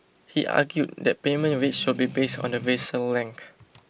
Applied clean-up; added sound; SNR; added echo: none; Strum; 14 dB; none.